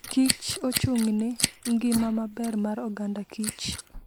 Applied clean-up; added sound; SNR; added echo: neural mask model Resemble Enhance denoiser.